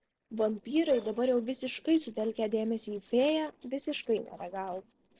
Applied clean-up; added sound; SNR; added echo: neural separator model SepFormer DNS4.